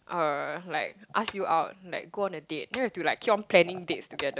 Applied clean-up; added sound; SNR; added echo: none; Hammer; 18 dB; none.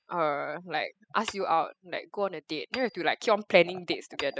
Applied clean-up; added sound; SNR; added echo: classical method spectral subtraction.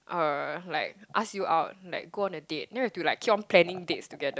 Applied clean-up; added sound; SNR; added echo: none; none; none; none.